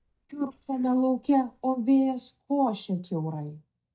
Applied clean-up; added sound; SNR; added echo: neural mask model DeepFilterNet 3.